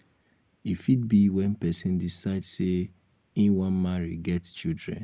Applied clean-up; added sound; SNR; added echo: none; none; none; none.